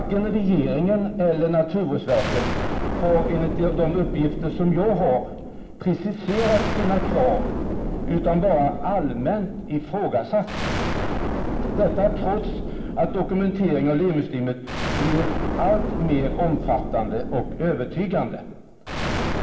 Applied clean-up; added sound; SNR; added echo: none; Explosion; 4 dB; reverberation time 1.1 s.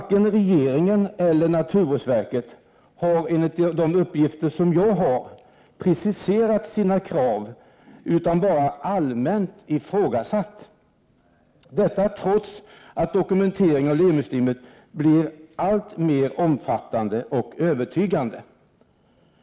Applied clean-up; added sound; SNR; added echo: none; none; none; none.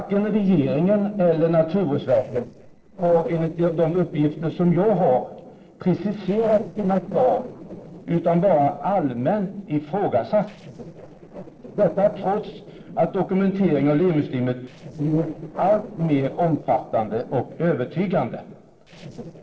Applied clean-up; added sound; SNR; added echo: neural separator model SepFormer DNS4.